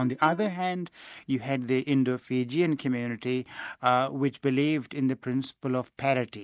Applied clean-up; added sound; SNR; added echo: neural mask model DeepFilterNet 3.